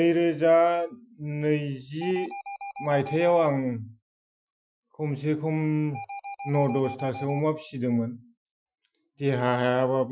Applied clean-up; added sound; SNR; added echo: classical method Wiener filter.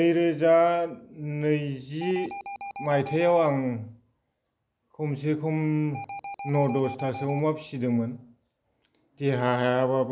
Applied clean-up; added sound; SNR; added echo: none; Alarm; 11 dB; none.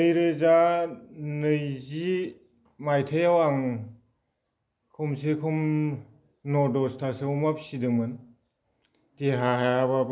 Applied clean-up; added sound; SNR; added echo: none; none; none; none.